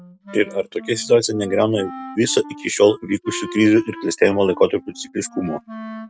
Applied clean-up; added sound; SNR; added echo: neural mask model RNNoise.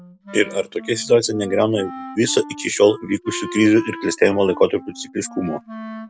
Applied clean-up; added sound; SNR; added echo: none; Wind instrument, woodwind instrument; 15 dB; none.